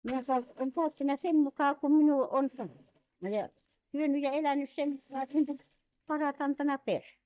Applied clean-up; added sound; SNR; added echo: neural mask model DeepFilterNet 3.